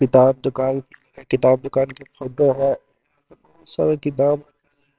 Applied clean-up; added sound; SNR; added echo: neural separator model SepFormer WHAMR!.